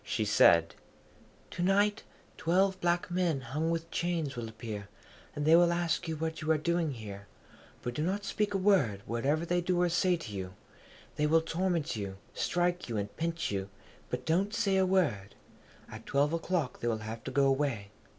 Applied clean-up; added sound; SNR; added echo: none; none; none; none.